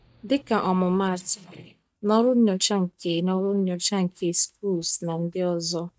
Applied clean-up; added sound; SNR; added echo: neural mask model DeepFilterNet 3.